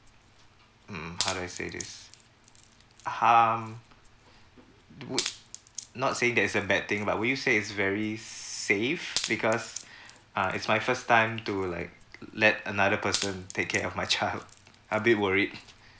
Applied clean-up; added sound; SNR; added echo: none; Wood; 14 dB; none.